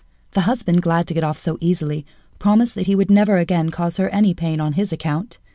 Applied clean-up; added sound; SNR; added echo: none; none; none; none.